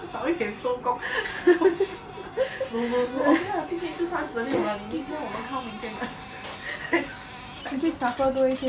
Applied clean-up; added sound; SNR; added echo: none; Printer; 14 dB; none.